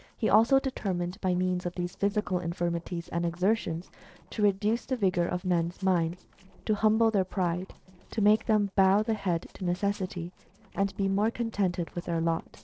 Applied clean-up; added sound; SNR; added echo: neural separator model SepFormer DNS4.